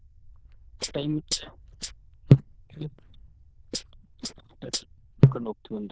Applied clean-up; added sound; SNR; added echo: neural diffusion model UNIVERSE++.